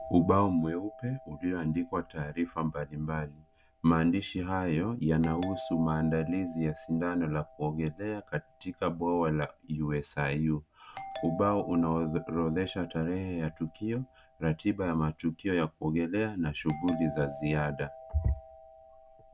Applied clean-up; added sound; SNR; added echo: none; Doorbell; 16 dB; none.